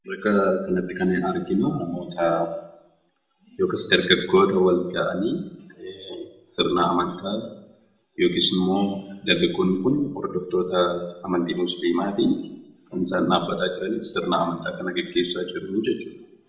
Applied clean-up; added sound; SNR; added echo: none; none; none; reverberation time 0.6 s.